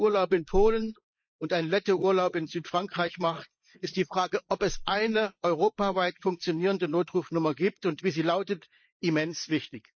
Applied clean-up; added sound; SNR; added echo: neural mask model Resemble Enhance denoiser.